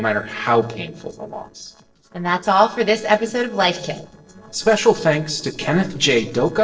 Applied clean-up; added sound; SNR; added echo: neural separator model SepFormer DNS4.